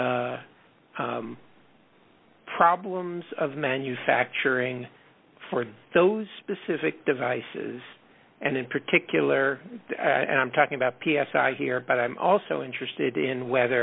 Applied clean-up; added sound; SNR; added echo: none; none; none; none.